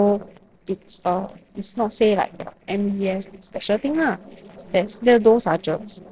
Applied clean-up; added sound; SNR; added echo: neural separator model SepFormer DNS4.